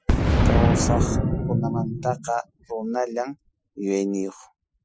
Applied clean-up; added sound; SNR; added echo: classical method Wiener filter.